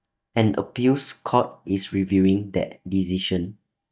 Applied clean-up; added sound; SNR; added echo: neural mask model DeepFilterNet 3.